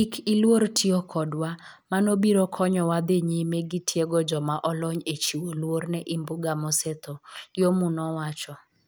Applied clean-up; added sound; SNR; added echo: none; none; none; none.